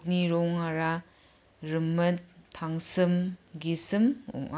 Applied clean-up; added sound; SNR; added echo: none; none; none; none.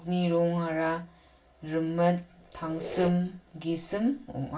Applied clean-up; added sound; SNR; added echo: none; Squeak; 17 dB; reverberation time 0.2 s.